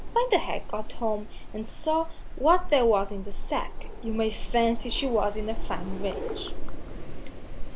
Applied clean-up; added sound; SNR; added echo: none; Wind; 1 dB; none.